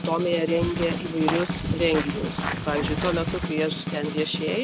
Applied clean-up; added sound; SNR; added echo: none; Walk, footsteps / Bird vocalization, bird call, bird song + Snare drum; 3 dB; none.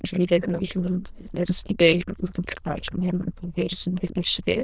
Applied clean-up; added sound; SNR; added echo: neural diffusion model UNIVERSE++.